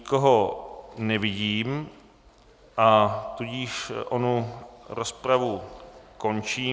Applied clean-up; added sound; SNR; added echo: none; none; none; none.